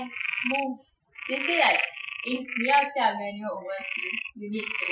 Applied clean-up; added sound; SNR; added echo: classical method Wiener filter.